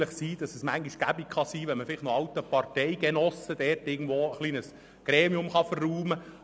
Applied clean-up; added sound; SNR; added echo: none; none; none; none.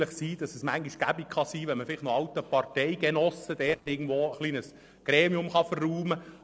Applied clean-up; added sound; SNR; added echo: neural separator model SepFormer DNS4.